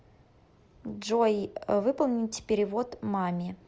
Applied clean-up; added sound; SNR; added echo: none; none; none; none.